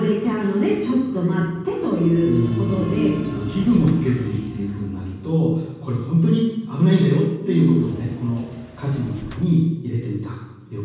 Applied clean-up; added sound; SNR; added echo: none; Engine / Mechanisms; 20 dB; reverberation time 1.2 s.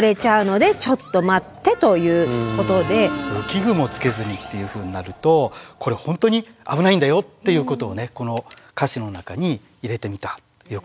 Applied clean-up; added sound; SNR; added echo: none; none; none; none.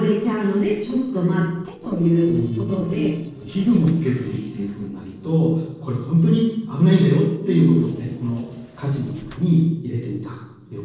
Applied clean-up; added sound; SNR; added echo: neural separator model SepFormer DNS4.